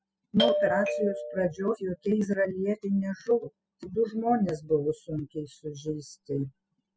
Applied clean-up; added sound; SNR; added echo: classical method spectral subtraction.